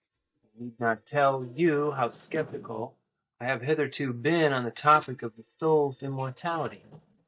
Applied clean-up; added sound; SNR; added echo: neural mask model DeepFilterNet 3.